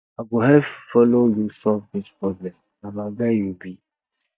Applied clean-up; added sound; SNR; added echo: neural mask model DeepFilterNet 3.